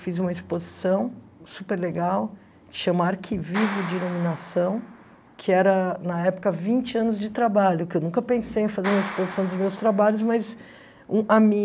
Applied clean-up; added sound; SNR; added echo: none; Clapping; 17 dB; none.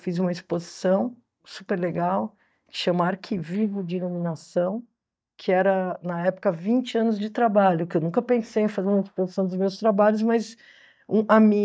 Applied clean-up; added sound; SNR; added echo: neural mask model DeepFilterNet 3.